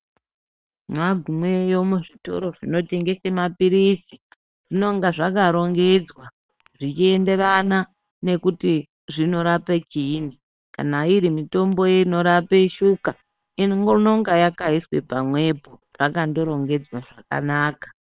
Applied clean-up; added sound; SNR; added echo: neural separator model SepFormer WHAM!.